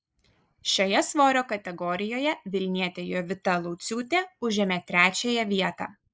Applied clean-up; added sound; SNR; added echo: neural mask model Resemble Enhance denoiser.